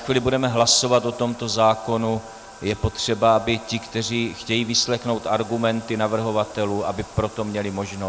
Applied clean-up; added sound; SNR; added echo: none; Bathtub (filling or washing); 20 dB; none.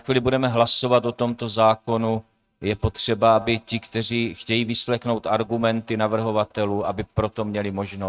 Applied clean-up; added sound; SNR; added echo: neural mask model RNNoise.